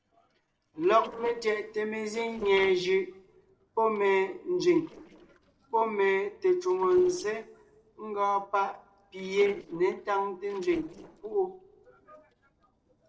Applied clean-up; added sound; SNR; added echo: neural separator model SepFormer DNS4.